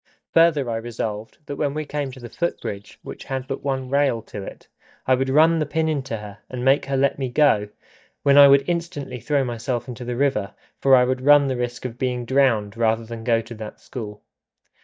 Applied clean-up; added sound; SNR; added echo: neural mask model DeepFilterNet 3.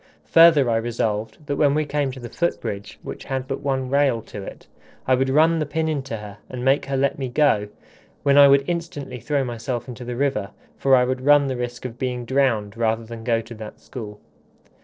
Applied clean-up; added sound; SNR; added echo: neural separator model SepFormer DNS4.